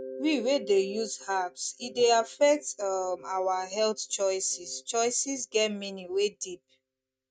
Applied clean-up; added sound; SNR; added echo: neural mask model RNNoise.